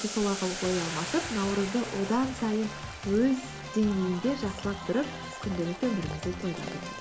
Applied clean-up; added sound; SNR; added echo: none; Boiling; 11 dB; none.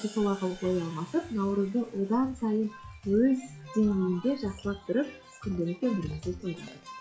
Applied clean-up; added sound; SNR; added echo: classical method log-MMSE.